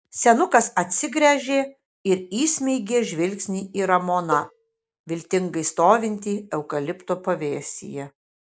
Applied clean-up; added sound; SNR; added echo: none; Cowbell; 13 dB; none.